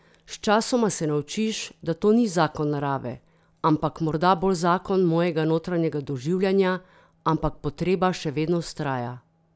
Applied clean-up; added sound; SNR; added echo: none; none; none; none.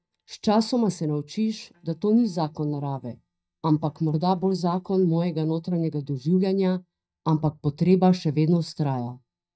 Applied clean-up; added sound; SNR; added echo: neural mask model DeepFilterNet 3.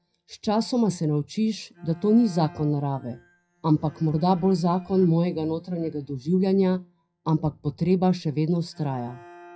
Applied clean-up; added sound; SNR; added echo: classical method WPE with log-MMSE.